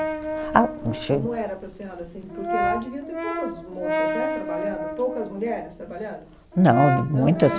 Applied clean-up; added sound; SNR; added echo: none; Brass instrument; 4 dB; none.